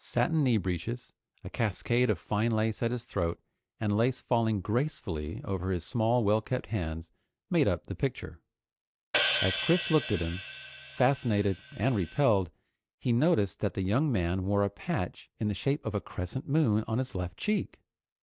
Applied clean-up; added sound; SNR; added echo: none; Hi-hat; 2 dB; none.